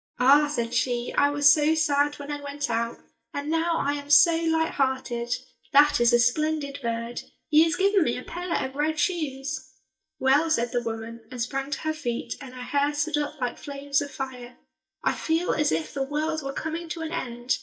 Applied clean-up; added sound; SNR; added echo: neural mask model DeepFilterNet 3.